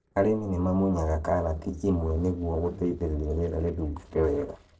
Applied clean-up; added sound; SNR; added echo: neural separator model SepFormer DNS4.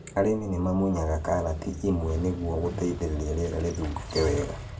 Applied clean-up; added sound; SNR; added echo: none; Motorcycle; 11 dB; reverberation time 0.2 s.